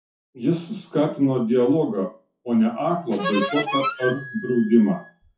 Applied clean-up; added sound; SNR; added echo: classical method WPE with log-MMSE.